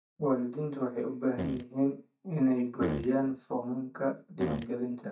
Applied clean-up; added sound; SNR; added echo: neural mask model DeepFilterNet 3.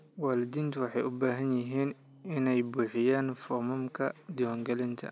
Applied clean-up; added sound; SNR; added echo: none; none; none; none.